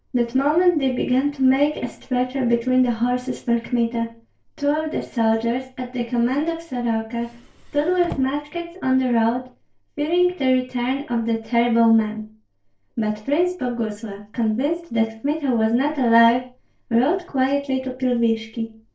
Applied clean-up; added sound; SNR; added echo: neural separator model SepFormer DNS4.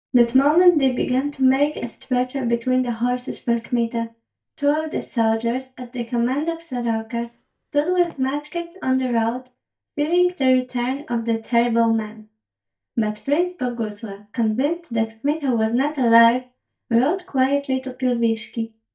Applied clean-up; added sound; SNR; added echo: neural mask model DeepFilterNet 3.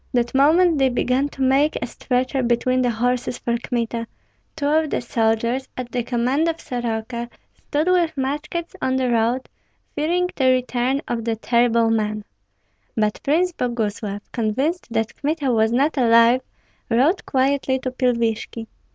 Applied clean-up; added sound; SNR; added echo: none; none; none; none.